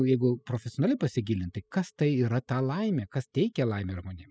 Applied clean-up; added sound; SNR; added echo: classical method spectral subtraction.